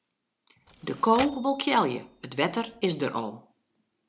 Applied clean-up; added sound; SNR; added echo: none; Typewriter; 15 dB; none.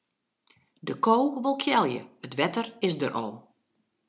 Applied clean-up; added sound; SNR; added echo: none; none; none; none.